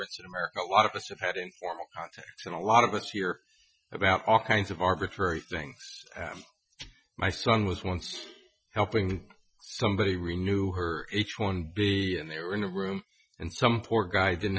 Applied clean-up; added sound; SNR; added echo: classical method Wiener filter.